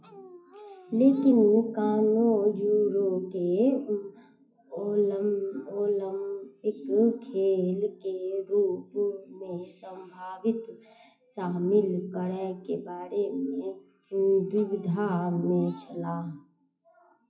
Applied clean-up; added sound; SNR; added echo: classical method WPE with log-MMSE.